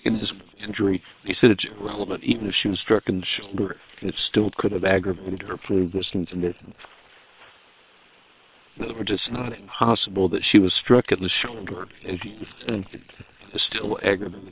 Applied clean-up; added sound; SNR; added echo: neural separator model SepFormer WHAM!.